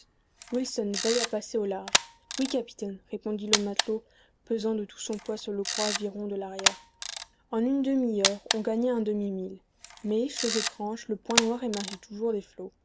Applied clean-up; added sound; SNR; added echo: none; Camera; 3 dB; none.